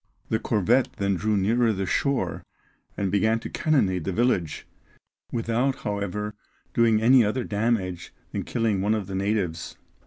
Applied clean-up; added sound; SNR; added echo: none; none; none; none.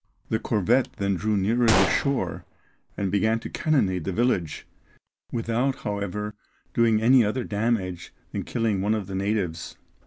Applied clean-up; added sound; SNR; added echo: none; Gunshot, gunfire; 6 dB; none.